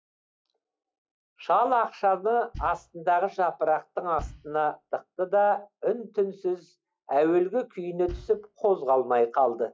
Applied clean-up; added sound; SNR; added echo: classical method log-MMSE.